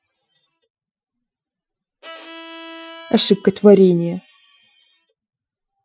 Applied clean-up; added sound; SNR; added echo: classical method Wiener filter.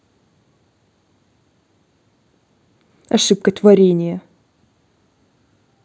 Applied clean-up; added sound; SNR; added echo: none; none; none; none.